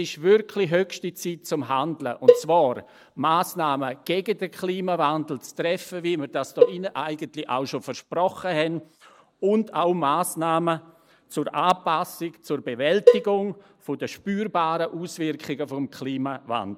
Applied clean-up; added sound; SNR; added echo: neural mask model DeepFilterNet 3.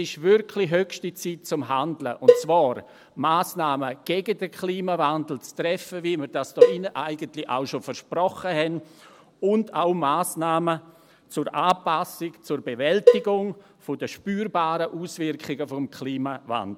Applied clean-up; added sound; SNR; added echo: none; Cowbell; -3 dB; none.